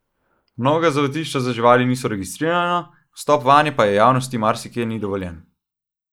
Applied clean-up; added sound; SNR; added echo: neural mask model Resemble Enhance denoiser.